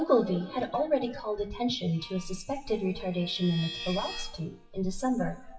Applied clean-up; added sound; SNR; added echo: classical method WPE with log-MMSE.